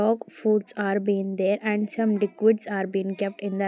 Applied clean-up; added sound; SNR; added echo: none; none; none; none.